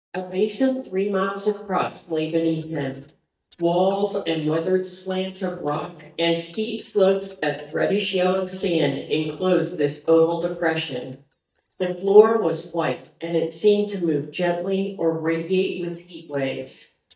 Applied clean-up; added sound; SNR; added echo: neural mask model DeepFilterNet 3.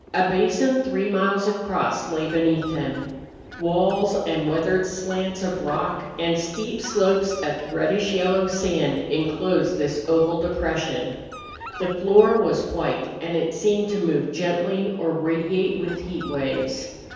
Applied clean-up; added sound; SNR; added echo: none; Fowl; 19 dB; reverberation time 1.2 s.